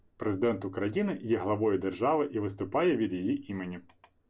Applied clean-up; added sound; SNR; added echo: none; none; none; none.